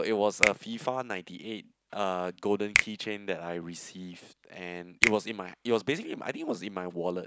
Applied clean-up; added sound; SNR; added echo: none; Finger snapping; 2 dB; none.